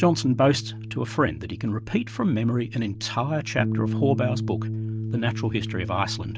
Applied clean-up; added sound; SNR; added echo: none; Bass guitar; 5 dB; none.